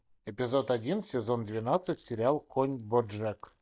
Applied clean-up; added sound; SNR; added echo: neural mask model DeepFilterNet 3.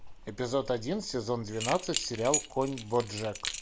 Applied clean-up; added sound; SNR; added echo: none; Keys jangling; 7 dB; none.